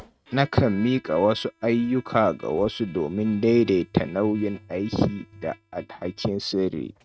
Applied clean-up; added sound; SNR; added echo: neural mask model RNNoise.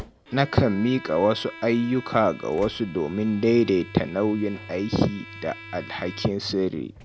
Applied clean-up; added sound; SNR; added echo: none; Slam / Engine + Bowed string instrument; 18 dB; none.